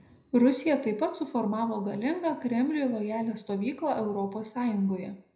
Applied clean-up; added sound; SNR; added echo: none; none; none; reverberation time 0.5 s.